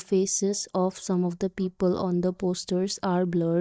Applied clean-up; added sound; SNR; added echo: neural mask model DeepFilterNet 3.